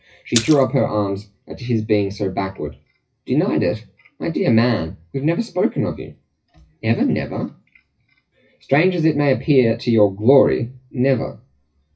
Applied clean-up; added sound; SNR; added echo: classical method WPE with log-MMSE.